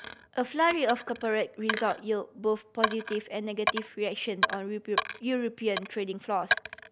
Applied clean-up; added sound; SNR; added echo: none; Coin (dropping); 4 dB; none.